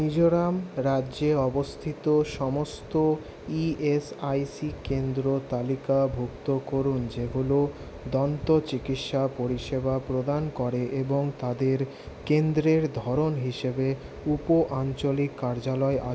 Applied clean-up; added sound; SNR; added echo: none; none; none; none.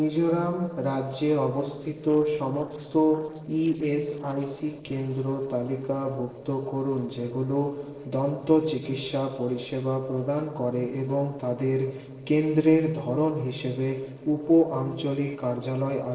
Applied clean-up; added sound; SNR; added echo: neural separator model SepFormer DNS4.